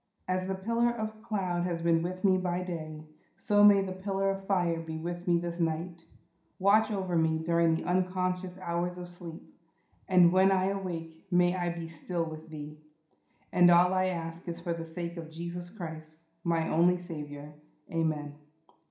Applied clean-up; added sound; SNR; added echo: none; none; none; reverberation time 0.5 s.